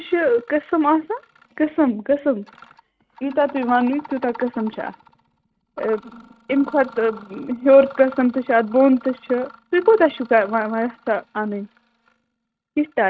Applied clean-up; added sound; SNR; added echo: neural mask model RNNoise.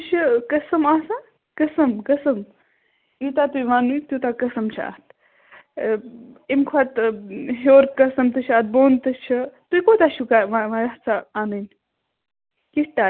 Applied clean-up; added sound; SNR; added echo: none; none; none; none.